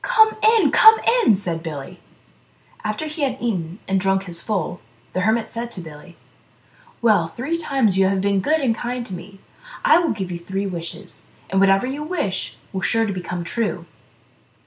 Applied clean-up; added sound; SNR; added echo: none; none; none; none.